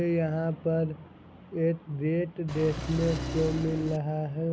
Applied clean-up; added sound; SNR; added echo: none; Engine; 6 dB; none.